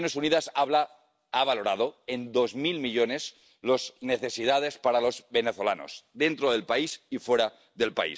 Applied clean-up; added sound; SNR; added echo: none; none; none; none.